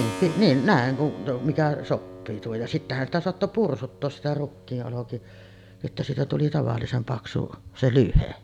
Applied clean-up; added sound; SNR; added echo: none; Keyboard (musical); 17 dB; none.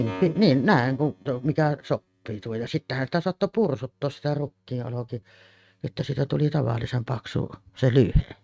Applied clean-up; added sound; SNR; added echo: neural mask model RNNoise.